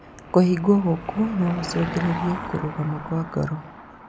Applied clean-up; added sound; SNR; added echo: none; Car passing by / Engine; 11 dB; none.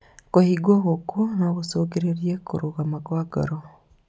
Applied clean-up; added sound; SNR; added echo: none; none; none; none.